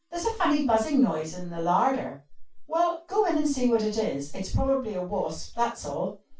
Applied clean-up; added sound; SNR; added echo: none; none; none; reverberation time 0.2 s.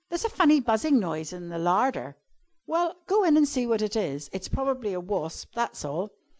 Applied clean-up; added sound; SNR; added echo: none; none; none; none.